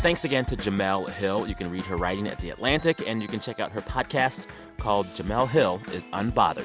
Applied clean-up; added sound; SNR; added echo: none; none; none; none.